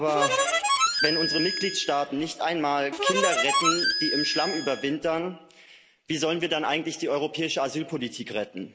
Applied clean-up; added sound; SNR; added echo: none; Harmonica; -2 dB; none.